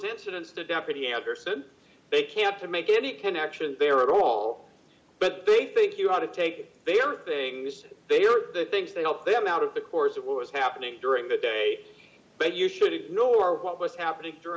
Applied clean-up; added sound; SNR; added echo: none; none; none; none.